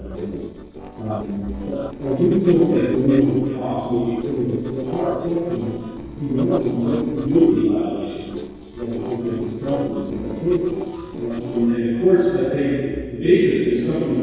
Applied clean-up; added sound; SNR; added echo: neural separator model SepFormer DNS4.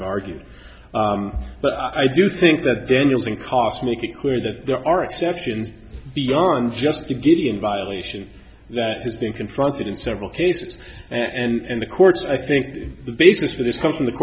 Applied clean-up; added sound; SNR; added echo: none; none; none; none.